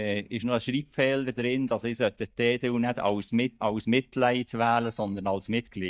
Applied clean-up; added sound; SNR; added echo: neural mask model DeepFilterNet 3.